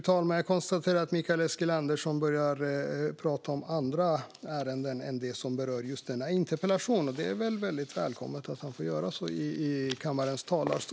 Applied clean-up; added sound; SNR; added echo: none; none; none; none.